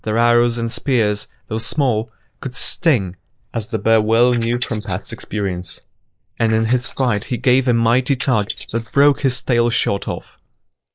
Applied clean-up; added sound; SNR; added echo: neural mask model Resemble Enhance denoiser.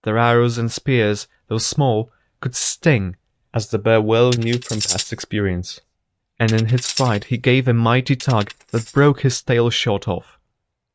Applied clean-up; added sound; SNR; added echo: neural mask model RNNoise.